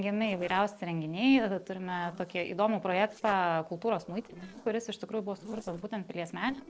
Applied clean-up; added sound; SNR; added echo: neural separator model SepFormer DNS4.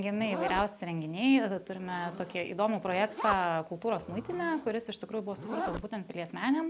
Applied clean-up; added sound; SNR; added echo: none; Zipper (clothing); 10 dB; none.